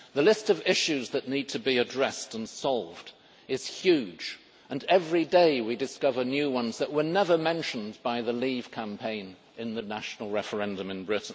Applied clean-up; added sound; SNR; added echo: none; none; none; none.